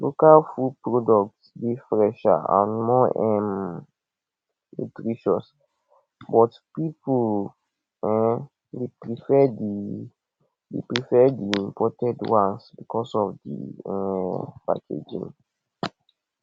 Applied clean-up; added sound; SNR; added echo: none; none; none; none.